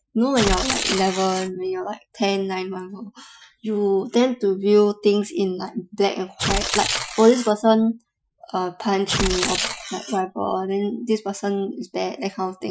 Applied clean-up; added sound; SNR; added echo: classical method Wiener filter.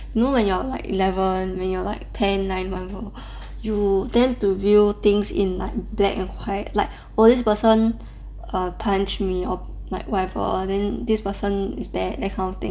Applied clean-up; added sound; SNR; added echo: none; none; none; none.